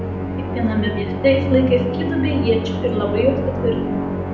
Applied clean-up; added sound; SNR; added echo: none; Musical instrument; 2 dB; reverberation time 0.8 s.